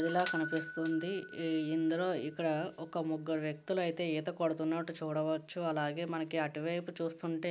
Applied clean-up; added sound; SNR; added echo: none; Bell / Doorbell; -2 dB; none.